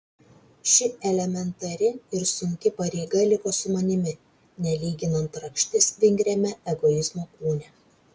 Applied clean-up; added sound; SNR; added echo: none; none; none; none.